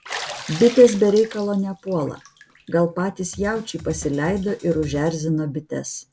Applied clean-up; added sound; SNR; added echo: none; Bathtub (filling or washing) + Drum kit; 16 dB; none.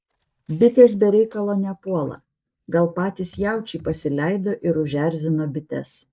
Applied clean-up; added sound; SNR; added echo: neural mask model DeepFilterNet 3.